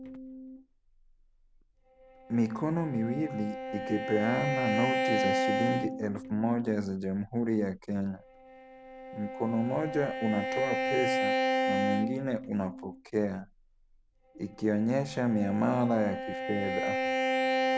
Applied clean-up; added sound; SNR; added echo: none; Bowed string instrument; 2 dB; none.